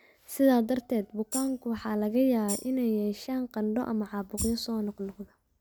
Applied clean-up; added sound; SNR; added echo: none; Tambourine; 13 dB; none.